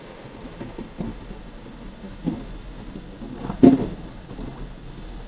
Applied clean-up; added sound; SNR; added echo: neural mask model DeepFilterNet 3.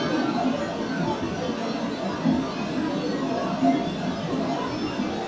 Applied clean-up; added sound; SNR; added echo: classical method WPE with log-MMSE.